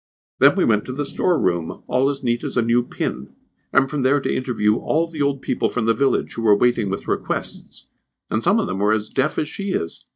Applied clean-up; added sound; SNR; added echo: neural mask model DeepFilterNet 3.